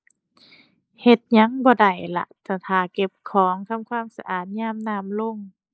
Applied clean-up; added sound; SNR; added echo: neural mask model Resemble Enhance denoiser.